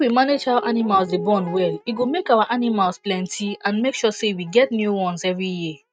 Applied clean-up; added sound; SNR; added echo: neural mask model RNNoise.